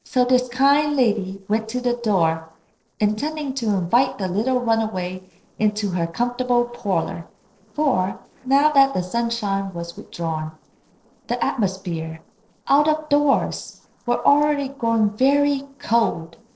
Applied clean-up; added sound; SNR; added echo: neural separator model SepFormer DNS4.